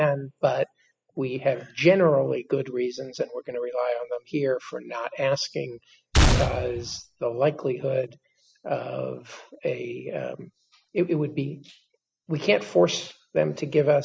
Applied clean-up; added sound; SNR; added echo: classical method spectral subtraction.